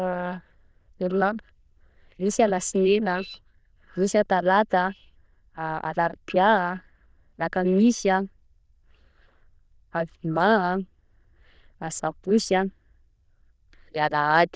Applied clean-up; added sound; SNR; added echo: neural diffusion model UNIVERSE++.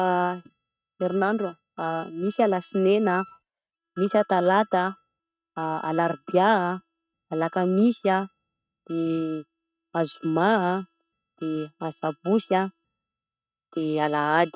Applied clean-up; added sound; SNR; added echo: neural mask model RNNoise.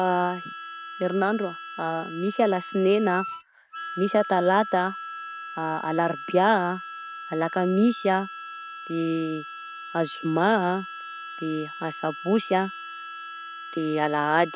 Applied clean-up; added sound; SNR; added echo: none; Harmonica; 11 dB; none.